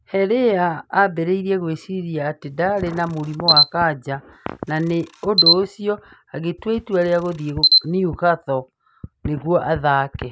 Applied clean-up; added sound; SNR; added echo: none; Camera; 0 dB; none.